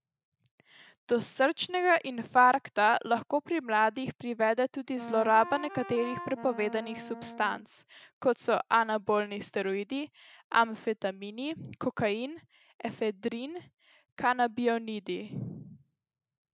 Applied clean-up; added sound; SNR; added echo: none; Wind instrument, woodwind instrument; 12 dB; none.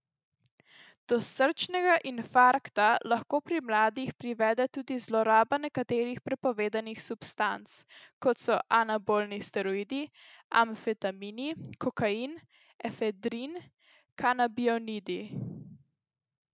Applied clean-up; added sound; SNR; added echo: none; none; none; none.